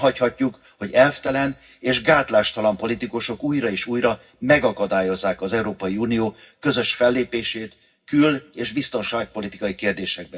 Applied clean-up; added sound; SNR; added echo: none; none; none; reverberation time 0.4 s.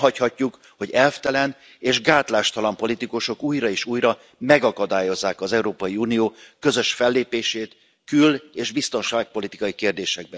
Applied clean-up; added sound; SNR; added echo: none; none; none; none.